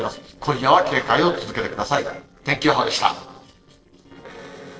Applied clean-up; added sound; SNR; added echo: neural separator model SepFormer DNS4.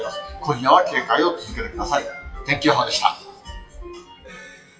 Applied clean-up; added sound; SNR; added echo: classical method WPE with log-MMSE.